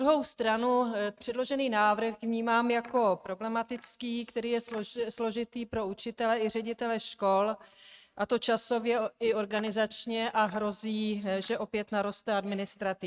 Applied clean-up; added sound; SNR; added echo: neural mask model RNNoise.